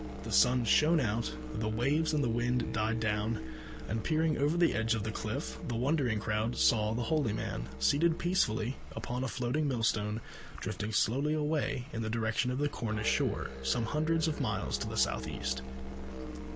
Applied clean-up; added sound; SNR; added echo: none; Musical instrument; 11 dB; none.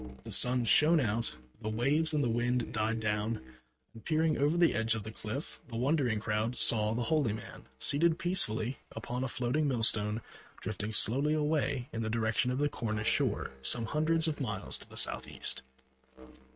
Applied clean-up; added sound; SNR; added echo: neural mask model RNNoise.